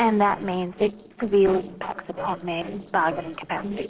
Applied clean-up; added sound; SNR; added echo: neural separator model SepFormer DNS4.